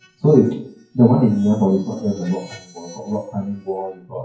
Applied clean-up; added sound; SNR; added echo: classical method WPE with log-MMSE.